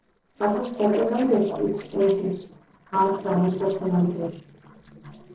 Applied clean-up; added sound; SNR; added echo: neural separator model SepFormer DNS4.